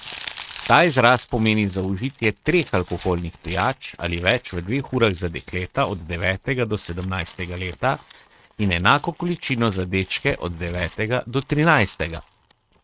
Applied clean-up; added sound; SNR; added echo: neural mask model RNNoise.